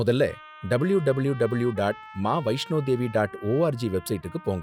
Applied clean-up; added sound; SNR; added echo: classical method log-MMSE.